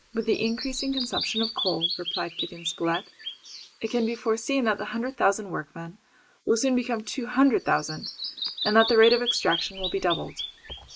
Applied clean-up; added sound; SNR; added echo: neural mask model Resemble Enhance denoiser.